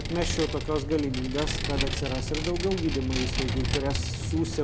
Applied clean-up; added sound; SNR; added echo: none; Vehicle; 0 dB; none.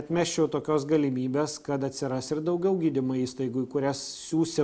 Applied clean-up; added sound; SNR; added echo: none; none; none; none.